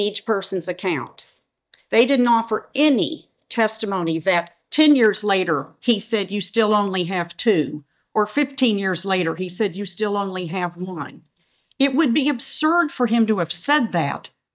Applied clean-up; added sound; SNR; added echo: neural mask model DeepFilterNet 3.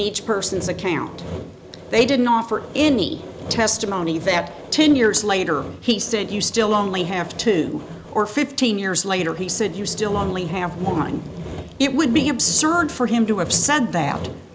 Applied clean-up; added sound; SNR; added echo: none; Sawing; 13 dB; none.